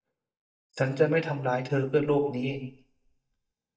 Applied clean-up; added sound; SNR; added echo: neural mask model DeepFilterNet 3.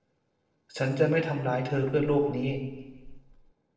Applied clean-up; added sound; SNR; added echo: neural separator model SepFormer DNS4.